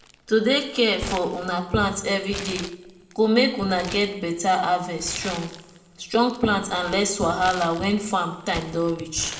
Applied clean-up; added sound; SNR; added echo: none; Crumpling, crinkling; 15 dB; reverberation time 1.0 s.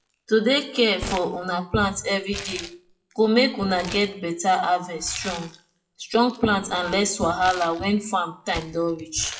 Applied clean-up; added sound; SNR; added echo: classical method WPE with log-MMSE.